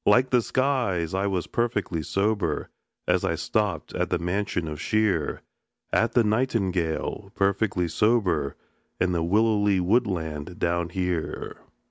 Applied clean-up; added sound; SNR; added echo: none; none; none; none.